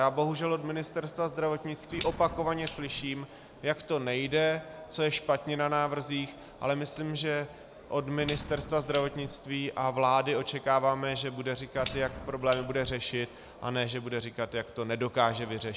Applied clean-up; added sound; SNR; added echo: none; Clock; 11 dB; none.